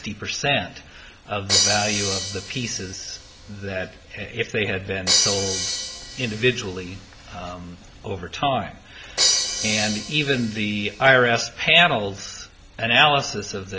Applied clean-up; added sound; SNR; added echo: none; Crash cymbal; 3 dB; none.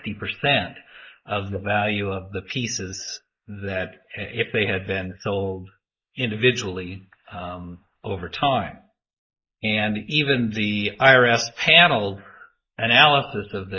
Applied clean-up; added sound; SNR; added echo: neural mask model Resemble Enhance denoiser.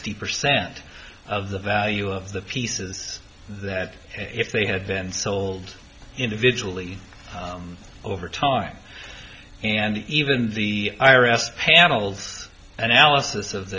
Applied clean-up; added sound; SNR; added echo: none; none; none; none.